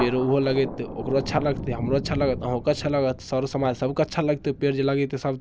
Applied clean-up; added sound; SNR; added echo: none; Thunder; 10 dB; none.